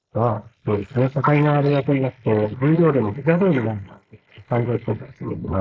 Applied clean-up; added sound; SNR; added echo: neural mask model Resemble Enhance denoiser.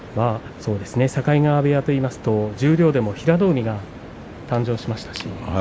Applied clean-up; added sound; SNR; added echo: none; none; none; none.